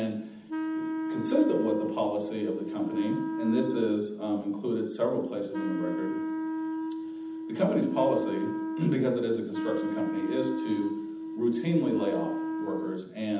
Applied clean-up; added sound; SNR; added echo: none; Wind instrument, woodwind instrument; 3 dB; reverberation time 0.8 s.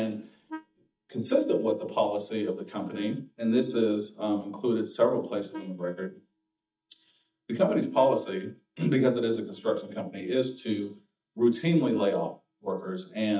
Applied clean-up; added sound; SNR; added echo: neural mask model DeepFilterNet 3.